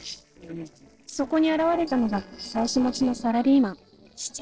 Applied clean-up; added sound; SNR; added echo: neural separator model SepFormer DNS4.